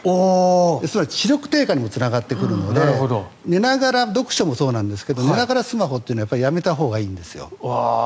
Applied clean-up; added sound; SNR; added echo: none; none; none; none.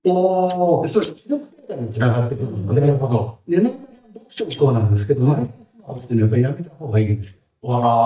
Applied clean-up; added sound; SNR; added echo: neural mask model DeepFilterNet 3.